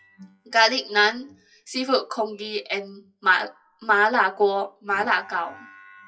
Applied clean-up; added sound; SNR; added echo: classical method WPE with log-MMSE.